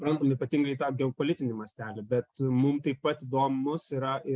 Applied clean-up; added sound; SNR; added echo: none; none; none; none.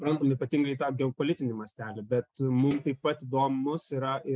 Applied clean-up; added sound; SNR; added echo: neural mask model RNNoise.